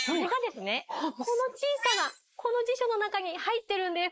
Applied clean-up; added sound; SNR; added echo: neural mask model Resemble Enhance denoiser.